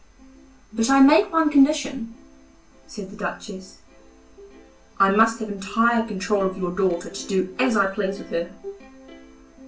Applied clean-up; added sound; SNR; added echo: none; Plucked string instrument; 19 dB; reverberation time 0.3 s.